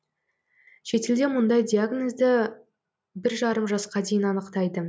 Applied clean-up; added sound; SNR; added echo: none; none; none; none.